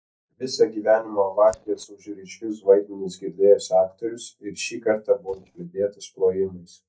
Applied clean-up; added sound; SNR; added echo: neural mask model DeepFilterNet 3.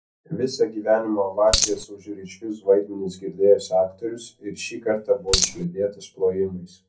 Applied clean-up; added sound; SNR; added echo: none; Coin (dropping); -2 dB; reverberation time 0.3 s.